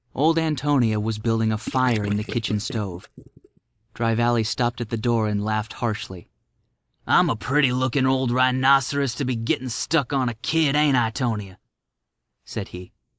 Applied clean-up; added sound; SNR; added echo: neural mask model Resemble Enhance denoiser.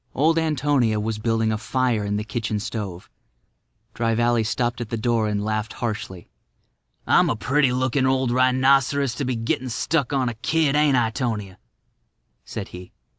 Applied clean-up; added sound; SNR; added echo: none; none; none; none.